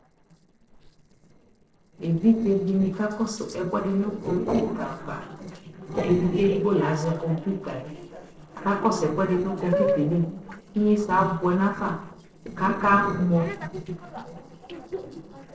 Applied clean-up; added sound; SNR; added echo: neural separator model SepFormer DNS4.